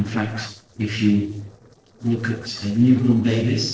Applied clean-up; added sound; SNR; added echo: neural separator model SepFormer DNS4.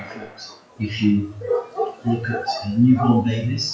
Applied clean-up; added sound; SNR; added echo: classical method WPE with log-MMSE.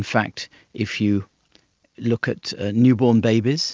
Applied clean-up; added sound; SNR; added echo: none; none; none; none.